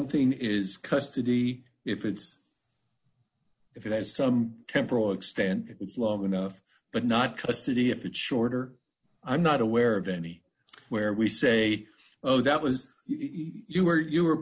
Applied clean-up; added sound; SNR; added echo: none; none; none; none.